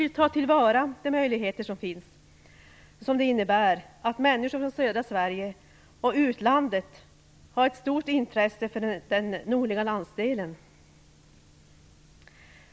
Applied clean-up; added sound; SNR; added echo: none; none; none; none.